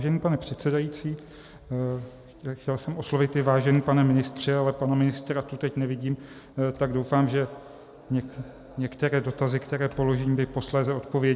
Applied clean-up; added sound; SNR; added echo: none; none; none; none.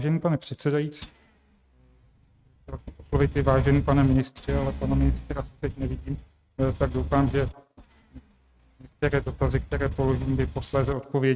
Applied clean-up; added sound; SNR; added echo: neural mask model RNNoise.